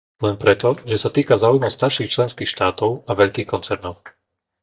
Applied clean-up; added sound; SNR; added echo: neural mask model DeepFilterNet 3.